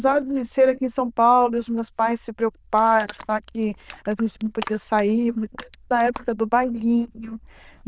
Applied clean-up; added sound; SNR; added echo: neural diffusion model UNIVERSE++.